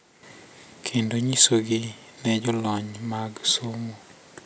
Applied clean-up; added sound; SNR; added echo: none; none; none; none.